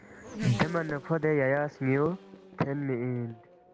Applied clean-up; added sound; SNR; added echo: none; Race car, auto racing / Accelerating, revving, vroom; 14 dB; none.